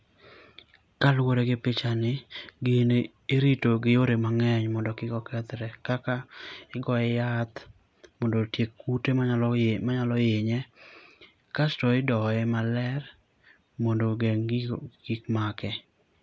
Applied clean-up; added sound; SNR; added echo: none; none; none; none.